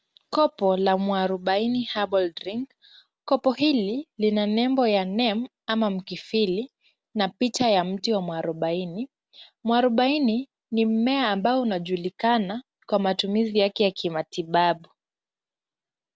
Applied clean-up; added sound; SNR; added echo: none; none; none; none.